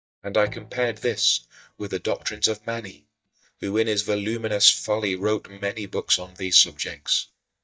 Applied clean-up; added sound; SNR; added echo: neural mask model DeepFilterNet 3.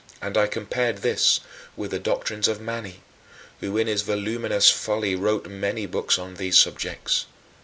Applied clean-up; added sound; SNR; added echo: none; none; none; none.